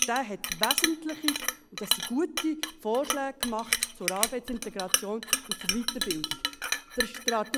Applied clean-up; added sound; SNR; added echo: none; Chink, clink; -1 dB; none.